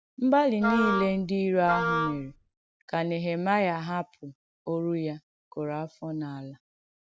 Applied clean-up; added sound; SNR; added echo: none; Wind instrument, woodwind instrument; 1 dB; none.